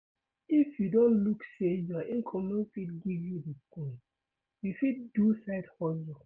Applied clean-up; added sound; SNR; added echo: none; none; none; none.